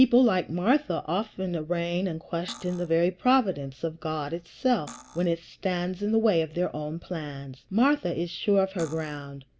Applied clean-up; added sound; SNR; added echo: none; Cutlery, silverware; 20 dB; none.